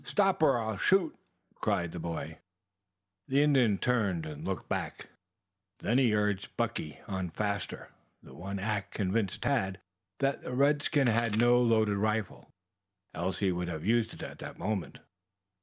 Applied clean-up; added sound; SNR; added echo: none; Crack; 8 dB; none.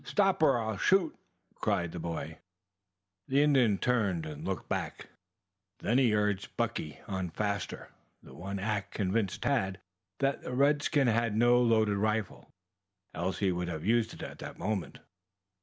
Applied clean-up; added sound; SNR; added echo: none; none; none; none.